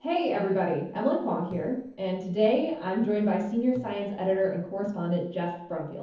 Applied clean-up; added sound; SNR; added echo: neural separator model SepFormer DNS4.